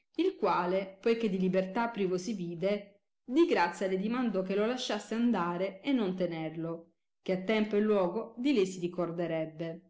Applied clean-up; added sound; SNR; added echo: none; none; none; none.